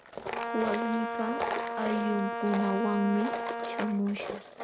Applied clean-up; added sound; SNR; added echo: none; Tools + Brass instrument; 2 dB; none.